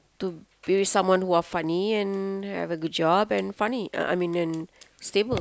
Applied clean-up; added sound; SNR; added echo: none; none; none; none.